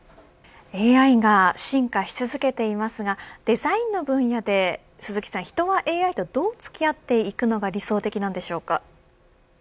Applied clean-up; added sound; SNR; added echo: none; none; none; none.